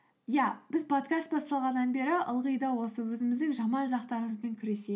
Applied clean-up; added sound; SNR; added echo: none; none; none; none.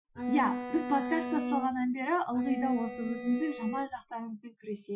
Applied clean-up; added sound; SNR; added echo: classical method Wiener filter.